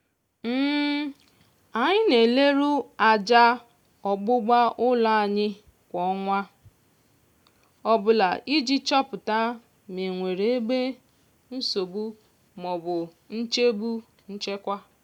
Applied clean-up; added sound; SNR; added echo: none; none; none; none.